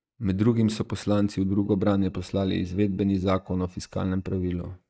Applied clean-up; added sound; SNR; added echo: neural mask model DeepFilterNet 3.